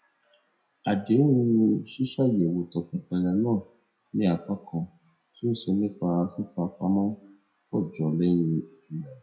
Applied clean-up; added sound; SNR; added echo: classical method WPE with log-MMSE.